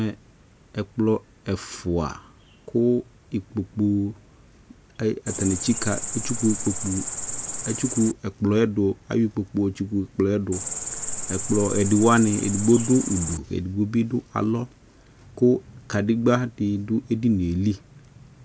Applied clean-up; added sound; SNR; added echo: none; Cricket; 5 dB; none.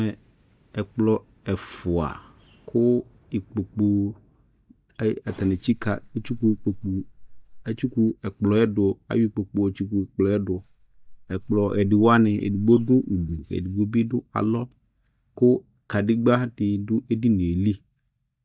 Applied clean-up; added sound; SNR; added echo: neural mask model DeepFilterNet 3.